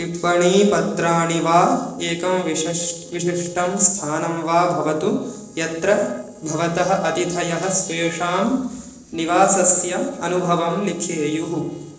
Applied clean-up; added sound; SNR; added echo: neural separator model SepFormer DNS4.